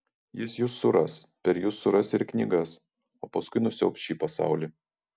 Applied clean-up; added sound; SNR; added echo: none; none; none; none.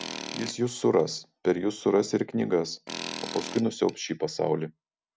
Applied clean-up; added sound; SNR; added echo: none; Tools; 14 dB; none.